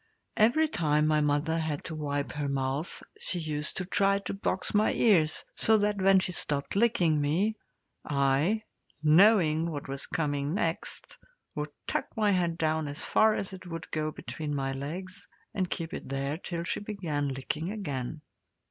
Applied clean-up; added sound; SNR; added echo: none; none; none; none.